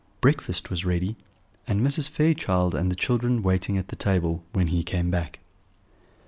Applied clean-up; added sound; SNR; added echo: none; none; none; none.